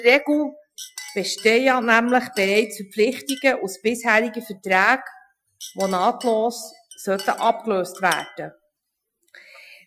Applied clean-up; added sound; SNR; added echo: classical method Wiener filter.